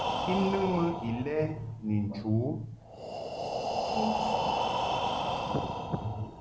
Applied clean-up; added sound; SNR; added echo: none; Wind + Breathing; 0 dB; none.